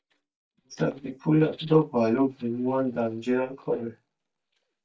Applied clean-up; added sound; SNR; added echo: neural mask model DeepFilterNet 3.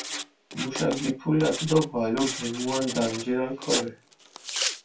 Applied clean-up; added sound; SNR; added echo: none; Writing; 7 dB; reverberation time 0.2 s.